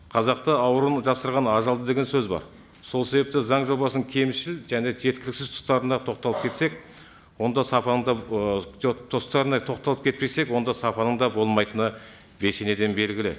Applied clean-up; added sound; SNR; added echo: none; none; none; none.